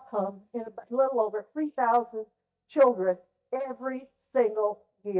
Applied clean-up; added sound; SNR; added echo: neural mask model DeepFilterNet 3.